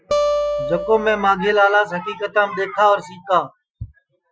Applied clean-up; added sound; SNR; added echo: classical method Wiener filter.